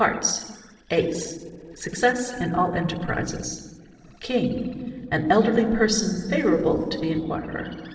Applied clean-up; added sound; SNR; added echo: neural separator model SepFormer DNS4.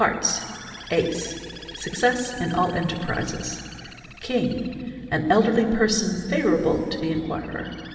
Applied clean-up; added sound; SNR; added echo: none; Bird; 20 dB; reverberation time 2.7 s.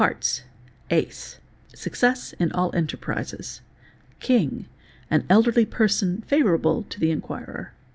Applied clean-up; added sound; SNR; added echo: none; none; none; none.